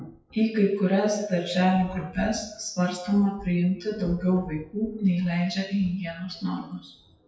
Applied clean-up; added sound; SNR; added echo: classical method WPE with log-MMSE.